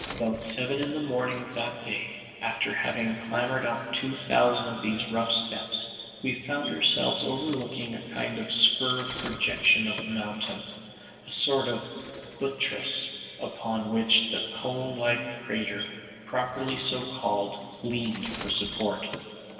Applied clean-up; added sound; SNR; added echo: none; Bird; 17 dB; reverberation time 2.5 s.